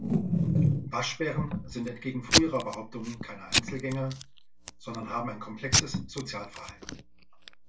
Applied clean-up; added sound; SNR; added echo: none; Packing tape, duct tape / Tearing; -4 dB; reverberation time 0.2 s.